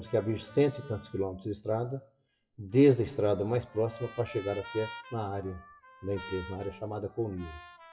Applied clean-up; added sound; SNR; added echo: classical method WPE with log-MMSE.